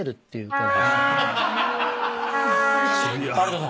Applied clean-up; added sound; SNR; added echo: none; Wind instrument, woodwind instrument; -1 dB; none.